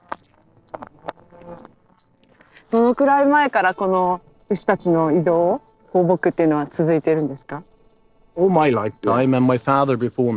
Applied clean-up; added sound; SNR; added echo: neural separator model SepFormer DNS4.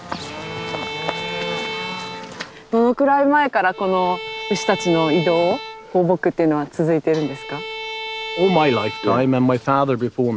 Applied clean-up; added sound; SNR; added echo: none; Bowed string instrument; 11 dB; none.